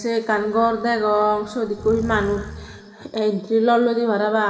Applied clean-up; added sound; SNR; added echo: none; Breathing; 16 dB; reverberation time 2.1 s.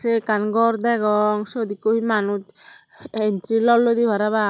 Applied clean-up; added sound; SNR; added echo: none; none; none; none.